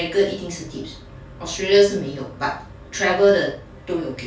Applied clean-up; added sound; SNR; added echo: none; none; none; reverberation time 0.3 s.